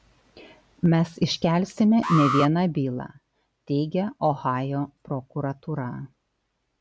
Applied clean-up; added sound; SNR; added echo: none; Alarm; 5 dB; none.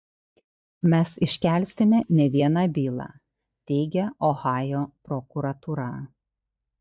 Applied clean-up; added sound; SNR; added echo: neural mask model DeepFilterNet 3.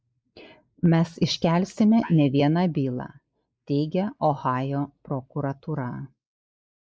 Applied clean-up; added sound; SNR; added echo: neural mask model Resemble Enhance denoiser.